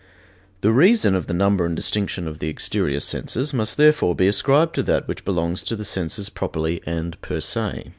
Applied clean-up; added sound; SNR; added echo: none; none; none; none.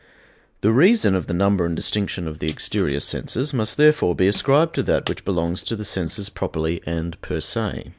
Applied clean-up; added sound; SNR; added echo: neural mask model Resemble Enhance denoiser.